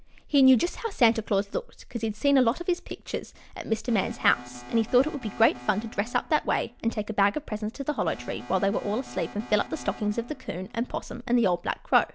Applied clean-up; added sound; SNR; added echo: none; Alarm; 17 dB; none.